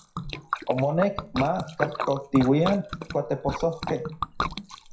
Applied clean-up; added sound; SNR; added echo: classical method WPE with log-MMSE.